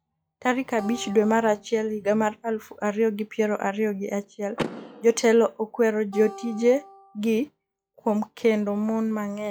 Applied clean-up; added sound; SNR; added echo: classical method log-MMSE.